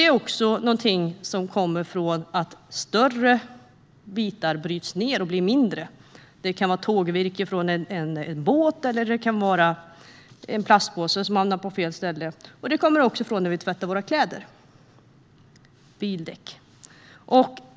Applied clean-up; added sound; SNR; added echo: none; none; none; none.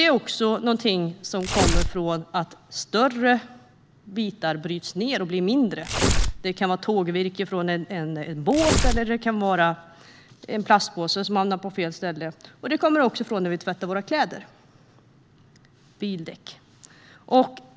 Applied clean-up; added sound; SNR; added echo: none; Tearing; -2 dB; none.